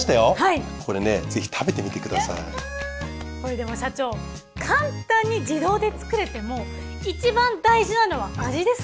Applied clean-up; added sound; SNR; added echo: none; none; none; none.